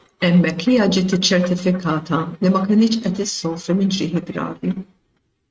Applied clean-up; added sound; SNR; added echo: neural mask model RNNoise.